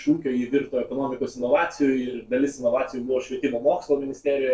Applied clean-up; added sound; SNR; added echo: neural separator model SepFormer DNS4.